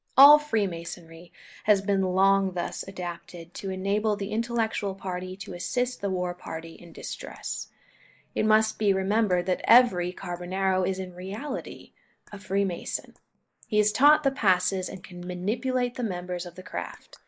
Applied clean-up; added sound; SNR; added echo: neural mask model Resemble Enhance denoiser.